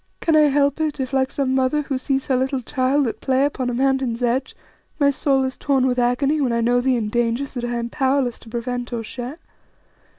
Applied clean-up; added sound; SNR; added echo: none; none; none; none.